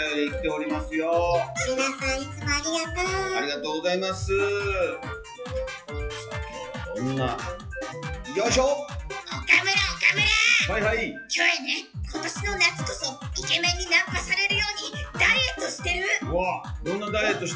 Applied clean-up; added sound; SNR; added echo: classical method WPE with log-MMSE.